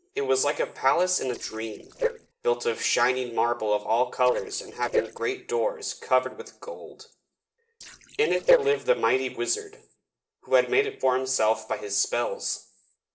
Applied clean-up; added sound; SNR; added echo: neural separator model SepFormer DNS4.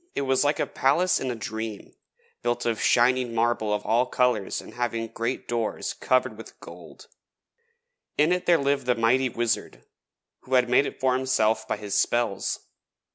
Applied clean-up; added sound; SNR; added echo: none; none; none; none.